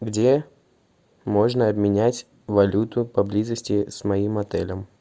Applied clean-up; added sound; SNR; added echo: none; none; none; none.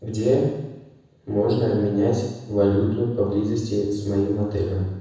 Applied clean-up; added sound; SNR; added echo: none; none; none; reverberation time 1.1 s.